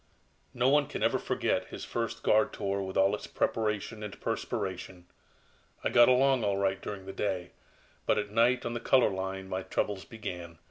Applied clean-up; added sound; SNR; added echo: none; none; none; none.